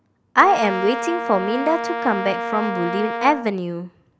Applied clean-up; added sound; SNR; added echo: none; Brass instrument; 5 dB; none.